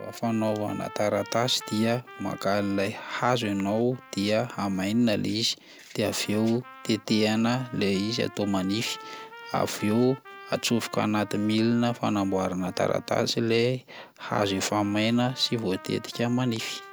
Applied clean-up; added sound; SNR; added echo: none; Trumpet; 20 dB; none.